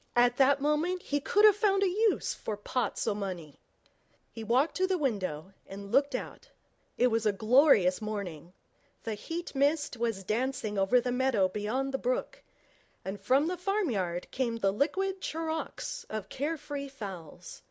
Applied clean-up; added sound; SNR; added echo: none; none; none; none.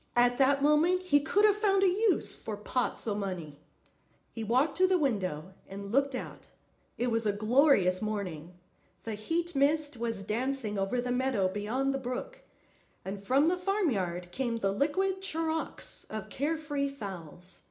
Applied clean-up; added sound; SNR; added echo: none; none; none; reverberation time 0.4 s.